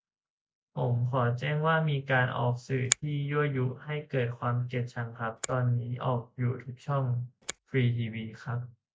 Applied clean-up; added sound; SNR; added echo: neural mask model RNNoise.